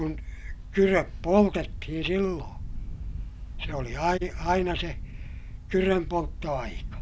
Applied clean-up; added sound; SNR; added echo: none; Wind; 8 dB; none.